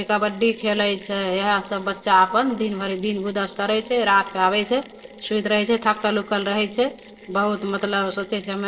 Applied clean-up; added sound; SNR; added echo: neural separator model SepFormer DNS4.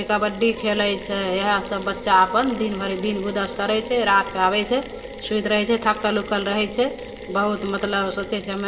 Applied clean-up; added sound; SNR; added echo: none; Mechanisms; 13 dB; reverberation time 0.3 s.